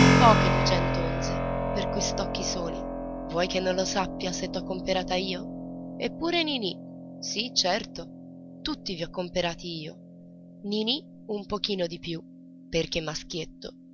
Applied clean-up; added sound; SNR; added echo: none; Keyboard (musical); 0 dB; none.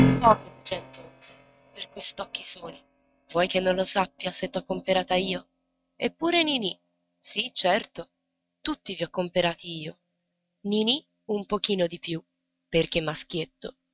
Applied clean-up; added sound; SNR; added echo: neural mask model RNNoise.